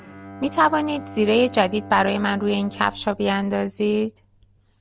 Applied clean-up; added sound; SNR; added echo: none; Bowed string instrument; 18 dB; none.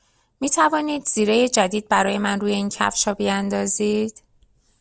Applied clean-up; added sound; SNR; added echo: none; none; none; none.